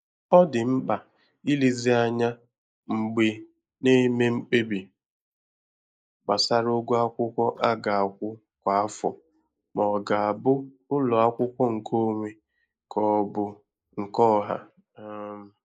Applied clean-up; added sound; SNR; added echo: neural mask model Resemble Enhance denoiser.